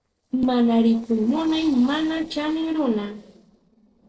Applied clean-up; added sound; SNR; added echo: neural separator model SepFormer DNS4.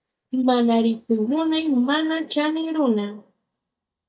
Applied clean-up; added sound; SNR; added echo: neural mask model DeepFilterNet 3.